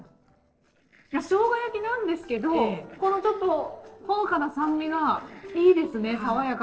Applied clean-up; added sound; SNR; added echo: neural separator model SepFormer DNS4.